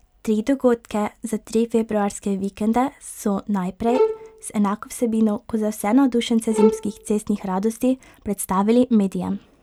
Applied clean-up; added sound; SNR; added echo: none; Bowed string instrument; 4 dB; none.